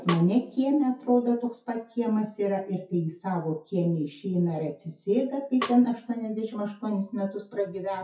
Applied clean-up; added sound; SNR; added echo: classical method WPE with log-MMSE.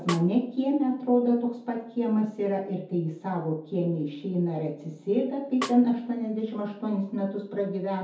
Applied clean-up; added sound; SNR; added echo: none; Snare drum; 13 dB; reverberation time 0.6 s.